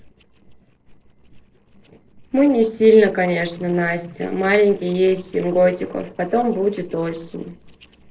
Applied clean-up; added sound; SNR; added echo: neural separator model SepFormer DNS4.